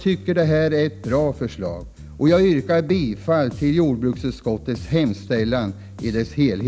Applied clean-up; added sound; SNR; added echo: none; Bass guitar; 15 dB; none.